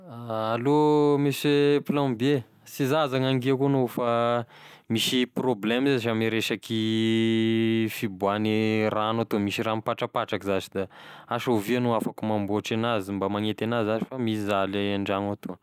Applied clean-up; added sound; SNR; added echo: none; none; none; none.